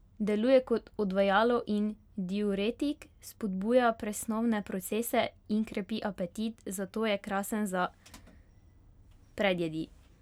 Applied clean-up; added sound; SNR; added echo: none; none; none; none.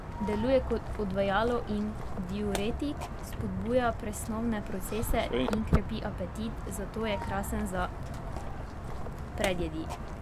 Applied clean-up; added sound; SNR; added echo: none; Walk, footsteps; 2 dB; none.